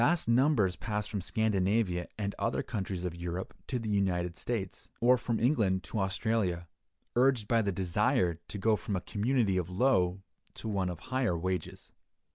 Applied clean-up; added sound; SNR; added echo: none; none; none; none.